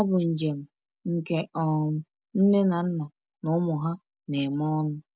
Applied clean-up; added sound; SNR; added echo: none; none; none; none.